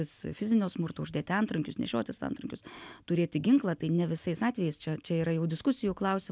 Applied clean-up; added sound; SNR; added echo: none; none; none; none.